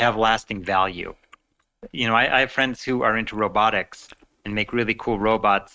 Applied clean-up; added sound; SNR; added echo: neural mask model RNNoise.